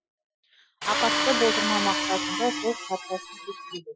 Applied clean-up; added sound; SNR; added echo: classical method Wiener filter.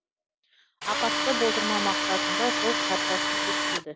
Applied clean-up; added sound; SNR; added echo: none; Tools; -5 dB; none.